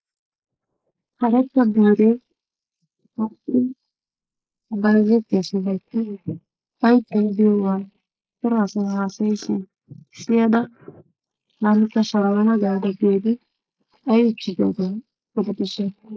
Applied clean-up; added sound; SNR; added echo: neural mask model Resemble Enhance denoiser.